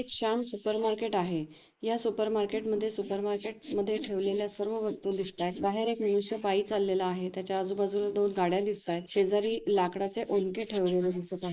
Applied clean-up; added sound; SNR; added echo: neural mask model Resemble Enhance denoiser.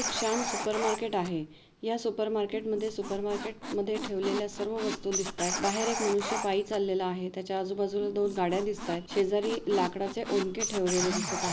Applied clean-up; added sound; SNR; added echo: none; Squeak; 7 dB; none.